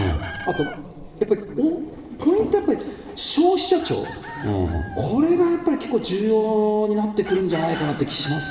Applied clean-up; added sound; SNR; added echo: none; Chicken, rooster; 18 dB; reverberation time 1.8 s.